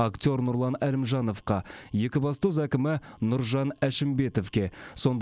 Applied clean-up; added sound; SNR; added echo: none; none; none; none.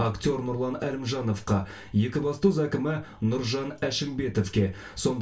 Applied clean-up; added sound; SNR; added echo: none; none; none; reverberation time 0.2 s.